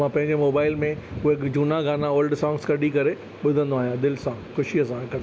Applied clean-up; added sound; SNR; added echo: none; none; none; none.